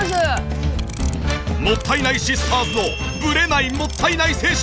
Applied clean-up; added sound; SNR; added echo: none; Clock; 20 dB; none.